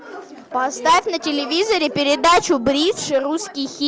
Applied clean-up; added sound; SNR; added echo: none; none; none; none.